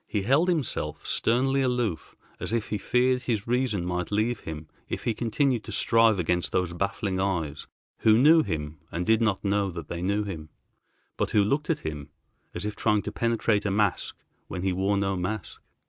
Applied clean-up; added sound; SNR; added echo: none; none; none; none.